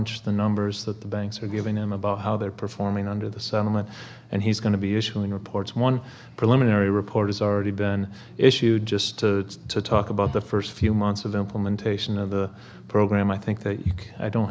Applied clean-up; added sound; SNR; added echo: none; none; none; none.